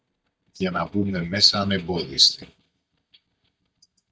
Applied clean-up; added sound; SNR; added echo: neural mask model DeepFilterNet 3.